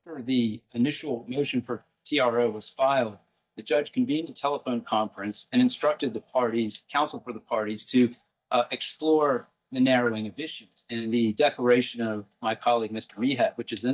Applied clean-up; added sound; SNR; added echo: neural mask model DeepFilterNet 3.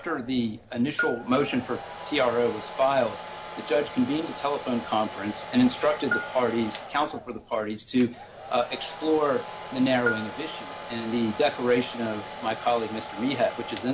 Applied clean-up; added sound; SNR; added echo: none; Bell + Domestic sounds, home sounds; 10 dB; none.